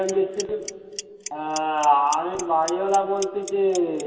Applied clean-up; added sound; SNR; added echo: none; Clock; 15 dB; reverberation time 2.6 s.